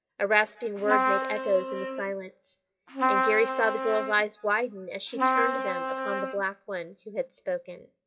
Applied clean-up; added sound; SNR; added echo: classical method WPE with log-MMSE.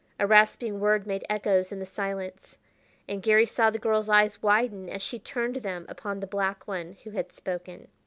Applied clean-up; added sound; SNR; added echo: none; none; none; none.